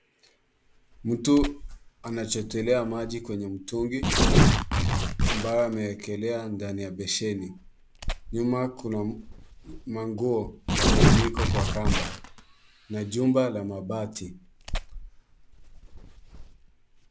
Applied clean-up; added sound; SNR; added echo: none; Tearing; -2 dB; none.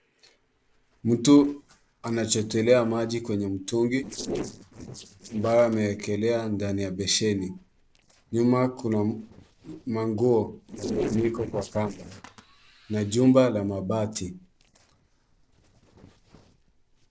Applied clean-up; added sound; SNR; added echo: neural separator model SepFormer DNS4.